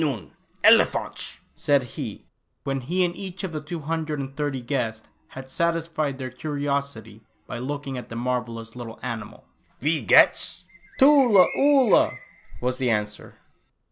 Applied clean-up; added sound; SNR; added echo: none; Bird; 17 dB; none.